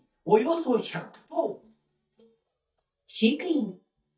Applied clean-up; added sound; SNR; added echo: neural mask model DeepFilterNet 3.